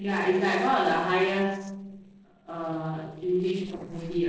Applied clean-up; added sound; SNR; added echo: neural separator model SepFormer DNS4.